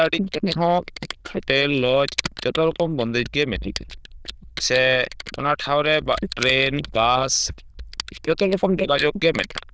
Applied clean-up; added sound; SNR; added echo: neural diffusion model UNIVERSE++.